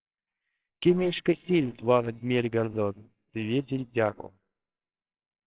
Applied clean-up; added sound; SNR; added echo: neural separator model SepFormer WHAMR!.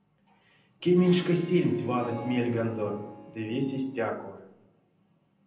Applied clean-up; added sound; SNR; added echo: none; Harp; 15 dB; reverberation time 0.6 s.